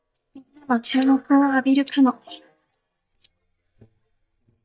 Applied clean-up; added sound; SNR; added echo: neural mask model DeepFilterNet 3.